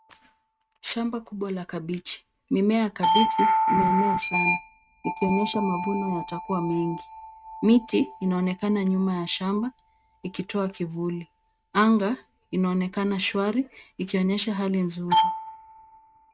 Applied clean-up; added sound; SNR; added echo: neural mask model RNNoise.